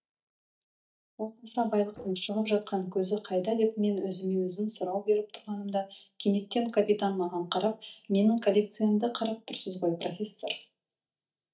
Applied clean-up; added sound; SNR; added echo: neural mask model DeepFilterNet 3.